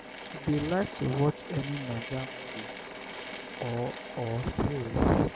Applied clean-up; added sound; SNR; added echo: none; Drill / Mechanisms; 10 dB; none.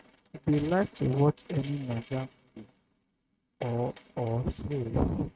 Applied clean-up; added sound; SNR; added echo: neural mask model RNNoise.